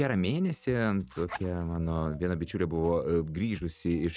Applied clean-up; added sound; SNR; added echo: neural mask model RNNoise.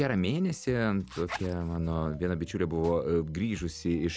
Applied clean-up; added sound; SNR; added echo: none; Zipper (clothing); 15 dB; none.